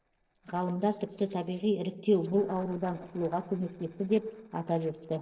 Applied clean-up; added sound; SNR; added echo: neural separator model SepFormer DNS4.